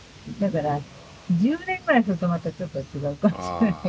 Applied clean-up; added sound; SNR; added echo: none; none; none; none.